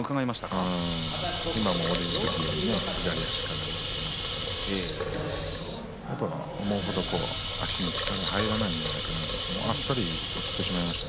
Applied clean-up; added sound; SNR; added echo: none; Water tap, faucet / Liquid; 1 dB; none.